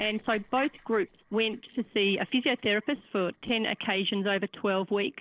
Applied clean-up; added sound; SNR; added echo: neural separator model SepFormer DNS4.